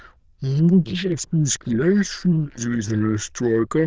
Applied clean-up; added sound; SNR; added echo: neural diffusion model UNIVERSE++.